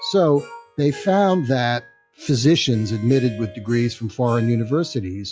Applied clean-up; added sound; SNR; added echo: classical method log-MMSE.